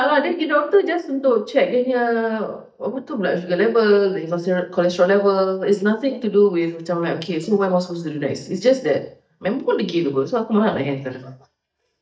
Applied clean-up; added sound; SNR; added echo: neural mask model DeepFilterNet 3.